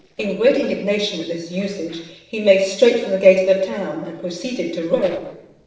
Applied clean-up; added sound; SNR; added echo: neural separator model SepFormer DNS4.